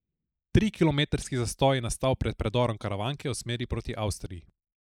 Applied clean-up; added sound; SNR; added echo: neural mask model Resemble Enhance denoiser.